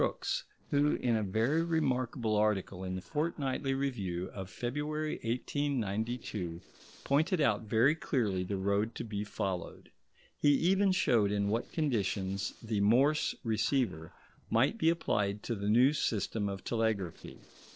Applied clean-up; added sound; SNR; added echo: neural separator model SepFormer DNS4.